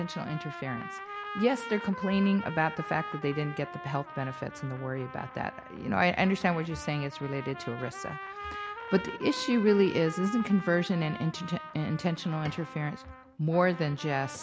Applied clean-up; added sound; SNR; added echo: none; Trumpet; 12 dB; none.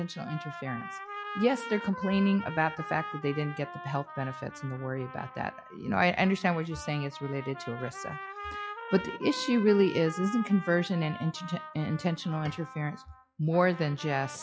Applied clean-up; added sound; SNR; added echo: classical method log-MMSE.